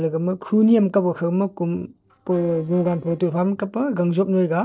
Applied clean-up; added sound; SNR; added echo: neural separator model SepFormer DNS4.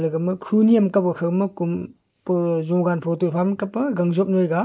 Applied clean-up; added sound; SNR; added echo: neural mask model Resemble Enhance denoiser.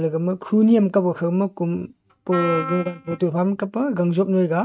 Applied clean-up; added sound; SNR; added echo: neural mask model RNNoise.